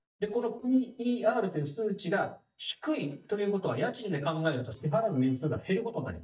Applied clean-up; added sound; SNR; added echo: neural mask model DeepFilterNet 3.